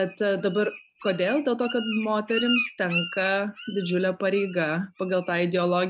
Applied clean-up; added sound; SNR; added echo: none; Bird; 11 dB; none.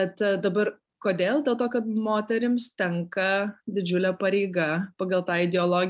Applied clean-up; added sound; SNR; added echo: none; none; none; none.